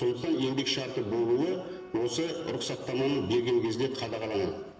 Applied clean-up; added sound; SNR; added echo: none; Wind instrument, woodwind instrument; 19 dB; reverberation time 1.9 s.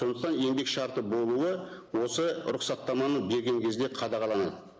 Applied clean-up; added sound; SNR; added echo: none; none; none; none.